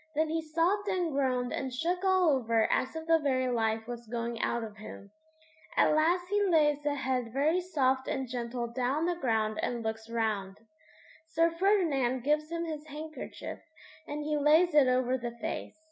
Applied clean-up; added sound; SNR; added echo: none; none; none; none.